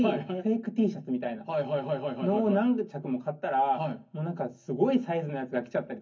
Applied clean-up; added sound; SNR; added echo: none; none; none; reverberation time 0.3 s.